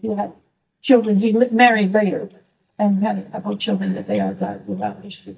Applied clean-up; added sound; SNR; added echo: neural mask model DeepFilterNet 3.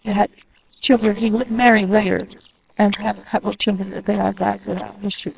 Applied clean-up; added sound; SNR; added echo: neural separator model SepFormer WHAMR!.